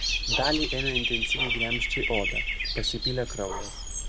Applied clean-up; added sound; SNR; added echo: none; Bird / Dog; -4 dB; none.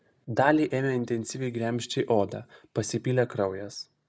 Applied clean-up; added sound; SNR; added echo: none; none; none; none.